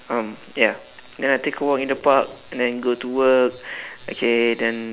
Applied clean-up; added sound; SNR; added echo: none; none; none; none.